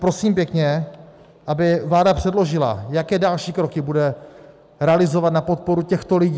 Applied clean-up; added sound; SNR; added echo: none; none; none; none.